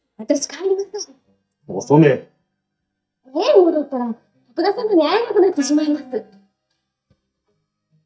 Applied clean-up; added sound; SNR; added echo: neural mask model DeepFilterNet 3.